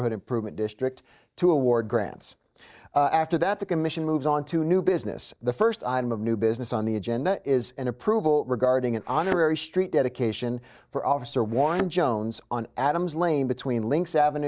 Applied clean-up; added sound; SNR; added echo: neural mask model DeepFilterNet 3.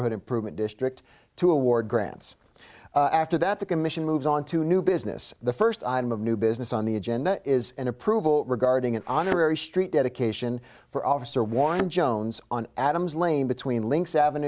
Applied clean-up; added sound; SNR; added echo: none; Thump, thud; 10 dB; none.